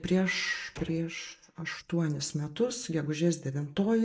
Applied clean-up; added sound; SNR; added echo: neural mask model DeepFilterNet 3.